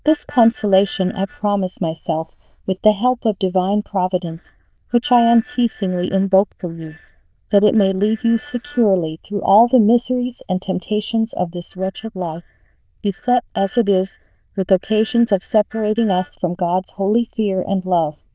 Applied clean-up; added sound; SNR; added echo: neural diffusion model UNIVERSE++.